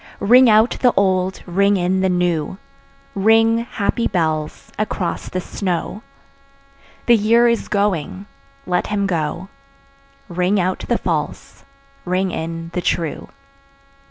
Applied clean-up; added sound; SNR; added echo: none; none; none; none.